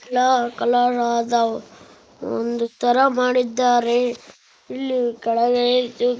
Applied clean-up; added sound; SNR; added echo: neural mask model Resemble Enhance denoiser.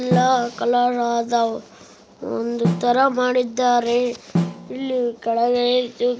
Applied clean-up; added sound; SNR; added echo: none; Snare drum; 6 dB; none.